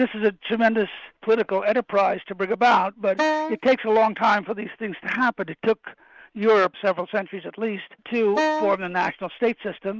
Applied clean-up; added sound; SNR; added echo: neural mask model RNNoise.